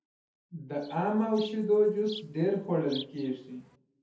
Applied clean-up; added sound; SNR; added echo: none; Insect; 18 dB; reverberation time 0.5 s.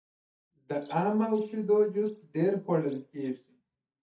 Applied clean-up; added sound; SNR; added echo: neural mask model DeepFilterNet 3.